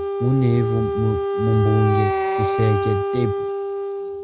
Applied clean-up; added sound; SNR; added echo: none; Wind instrument, woodwind instrument; 1 dB; none.